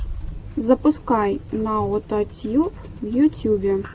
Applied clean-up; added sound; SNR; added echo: none; none; none; none.